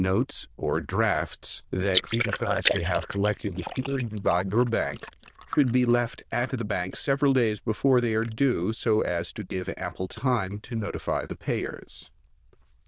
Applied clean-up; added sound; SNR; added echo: neural diffusion model UNIVERSE++.